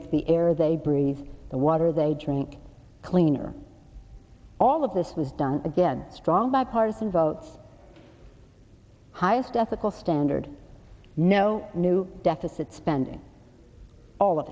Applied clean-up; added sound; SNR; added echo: none; none; none; none.